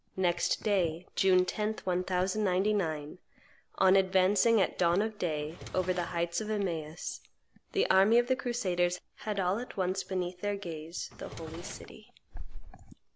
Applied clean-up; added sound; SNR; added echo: none; Drawer open or close; 15 dB; none.